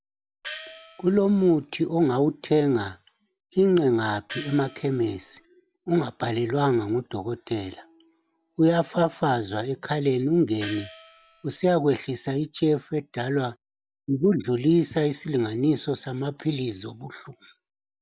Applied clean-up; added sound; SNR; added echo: none; Gong; 17 dB; none.